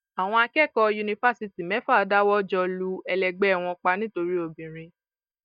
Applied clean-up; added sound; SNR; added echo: neural mask model DeepFilterNet 3.